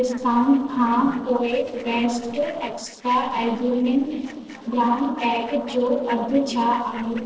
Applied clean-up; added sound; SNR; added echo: neural separator model SepFormer DNS4.